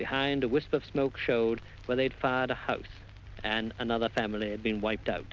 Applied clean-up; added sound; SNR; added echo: none; none; none; none.